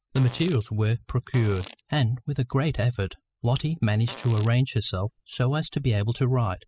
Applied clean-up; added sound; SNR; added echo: classical method spectral subtraction.